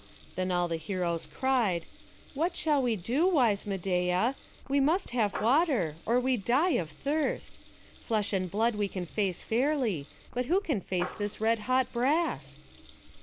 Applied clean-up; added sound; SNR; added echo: none; Water tap, faucet / Liquid; 18 dB; none.